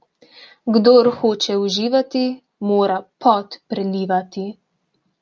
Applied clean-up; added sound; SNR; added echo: none; none; none; none.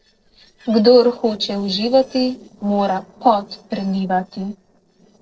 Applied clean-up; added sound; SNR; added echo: neural separator model SepFormer DNS4.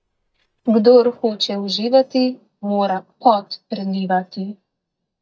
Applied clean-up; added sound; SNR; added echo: neural mask model DeepFilterNet 3.